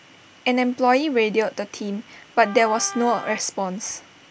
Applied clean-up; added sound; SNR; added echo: none; Wind instrument, woodwind instrument; 16 dB; none.